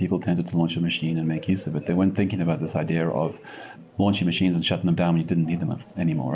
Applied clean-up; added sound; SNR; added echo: none; none; none; none.